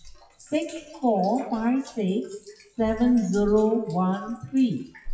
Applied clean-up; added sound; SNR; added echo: classical method WPE with log-MMSE.